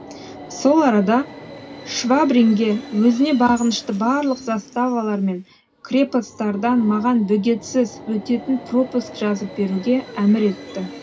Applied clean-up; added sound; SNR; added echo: none; Subway, metro, underground; 18 dB; reverberation time 0.4 s.